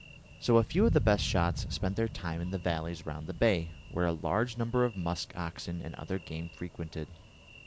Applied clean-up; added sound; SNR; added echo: none; Thunder; 10 dB; none.